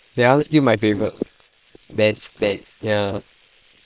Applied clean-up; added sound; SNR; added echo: neural separator model SepFormer WHAM!.